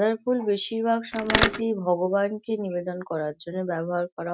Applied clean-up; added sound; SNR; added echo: none; Mechanisms; -3 dB; none.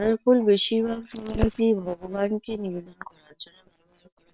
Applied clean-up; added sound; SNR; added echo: neural separator model SepFormer WHAM!.